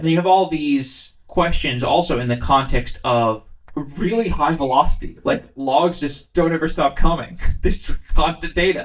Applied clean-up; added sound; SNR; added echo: neural mask model DeepFilterNet 3.